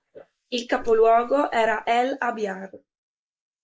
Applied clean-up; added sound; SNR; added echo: neural mask model Resemble Enhance denoiser.